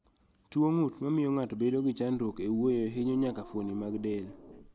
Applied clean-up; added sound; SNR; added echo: none; Growling; 19 dB; none.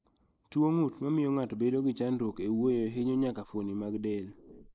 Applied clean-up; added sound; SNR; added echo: neural mask model Resemble Enhance denoiser.